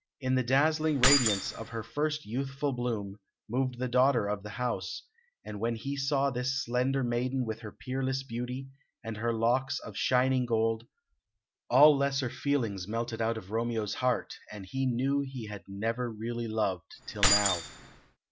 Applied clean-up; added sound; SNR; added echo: none; Keys jangling; 0 dB; none.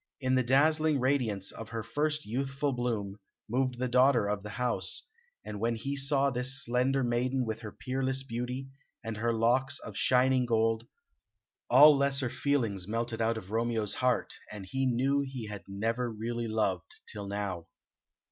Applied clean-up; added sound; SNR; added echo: none; none; none; none.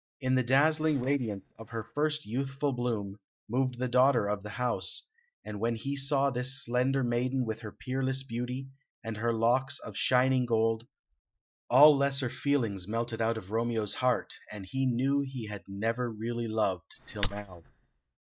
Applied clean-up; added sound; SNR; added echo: neural mask model DeepFilterNet 3.